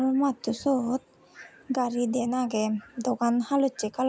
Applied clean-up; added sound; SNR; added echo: none; none; none; none.